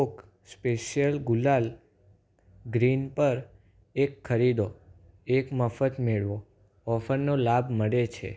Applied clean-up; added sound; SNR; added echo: none; none; none; none.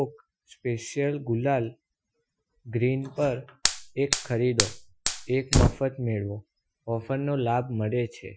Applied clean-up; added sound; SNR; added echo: classical method Wiener filter.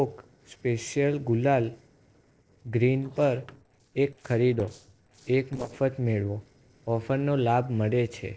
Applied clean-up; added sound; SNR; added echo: neural separator model SepFormer DNS4.